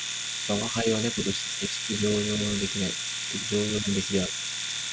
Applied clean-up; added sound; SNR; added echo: none; Domestic sounds, home sounds; 2 dB; none.